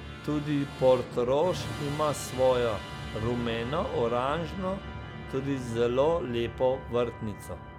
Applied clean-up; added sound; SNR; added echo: none; Musical instrument; 10 dB; none.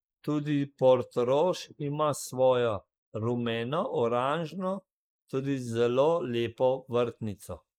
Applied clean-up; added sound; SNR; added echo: neural mask model Resemble Enhance denoiser.